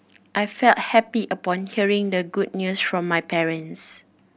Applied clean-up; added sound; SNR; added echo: none; none; none; none.